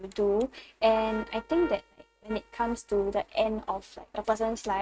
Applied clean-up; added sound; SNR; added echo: neural mask model RNNoise.